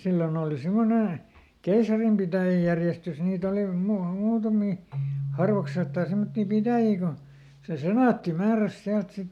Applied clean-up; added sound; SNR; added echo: none; Keyboard (musical); 14 dB; none.